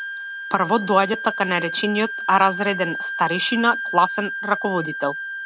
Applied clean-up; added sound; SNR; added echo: none; Wind instrument, woodwind instrument; 7 dB; none.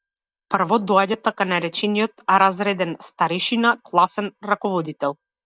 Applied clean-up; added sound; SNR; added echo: neural mask model DeepFilterNet 3.